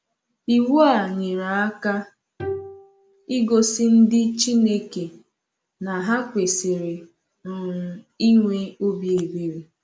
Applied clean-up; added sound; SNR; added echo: none; Bowed string instrument; 15 dB; none.